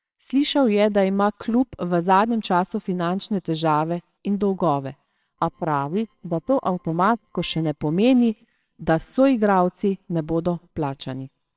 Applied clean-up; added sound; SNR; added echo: neural separator model SepFormer WHAMR!.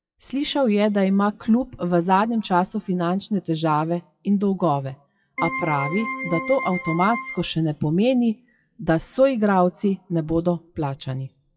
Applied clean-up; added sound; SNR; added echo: classical method WPE with log-MMSE.